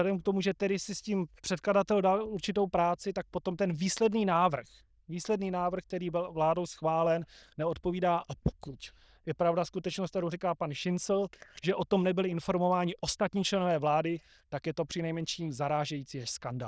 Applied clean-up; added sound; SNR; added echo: neural diffusion model UNIVERSE++.